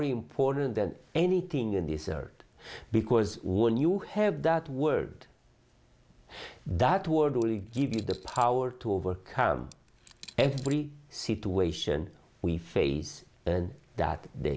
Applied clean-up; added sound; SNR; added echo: none; Coin (dropping); 20 dB; none.